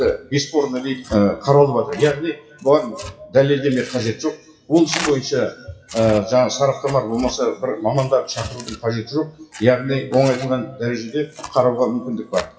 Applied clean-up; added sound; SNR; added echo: classical method WPE with log-MMSE.